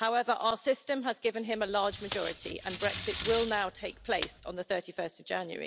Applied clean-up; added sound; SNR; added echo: none; Packing tape, duct tape; 1 dB; none.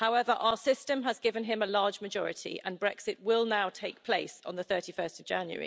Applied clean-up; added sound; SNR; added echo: none; none; none; none.